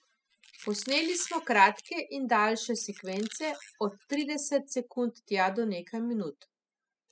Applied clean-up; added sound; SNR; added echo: classical method spectral subtraction.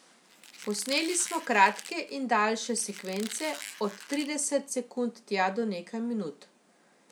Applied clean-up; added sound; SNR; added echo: none; Squeak; 14 dB; none.